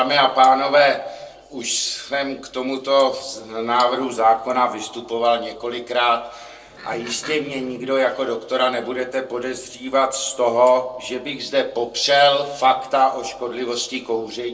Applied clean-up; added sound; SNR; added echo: neural separator model SepFormer DNS4.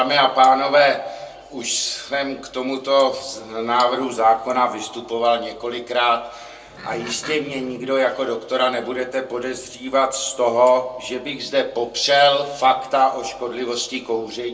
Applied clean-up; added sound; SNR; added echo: none; Livestock, farm animals, working animals; 16 dB; reverberation time 0.2 s.